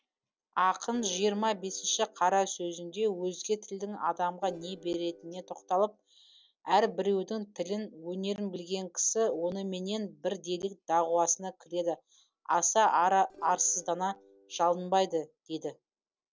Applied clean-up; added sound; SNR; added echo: neural separator model SepFormer DNS4.